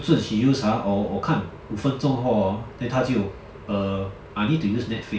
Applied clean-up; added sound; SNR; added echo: none; none; none; none.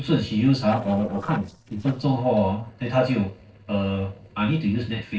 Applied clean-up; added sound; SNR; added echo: neural separator model SepFormer DNS4.